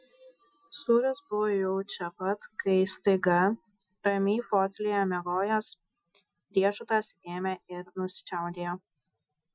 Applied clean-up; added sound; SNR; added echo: classical method Wiener filter.